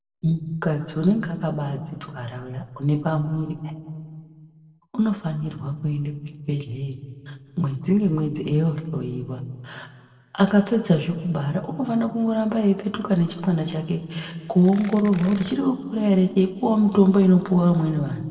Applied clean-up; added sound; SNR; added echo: neural separator model SepFormer DNS4.